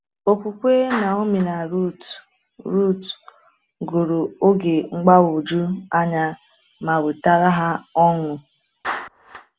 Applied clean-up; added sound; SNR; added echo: none; Clapping; 18 dB; none.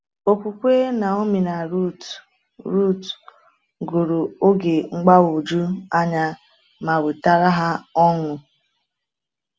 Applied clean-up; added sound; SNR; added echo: none; none; none; none.